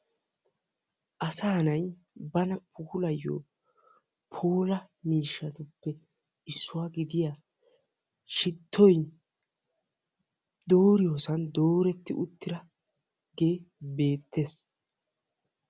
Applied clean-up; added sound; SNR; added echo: none; none; none; none.